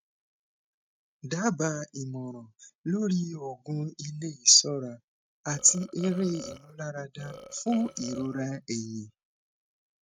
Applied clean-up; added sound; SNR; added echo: neural mask model RNNoise.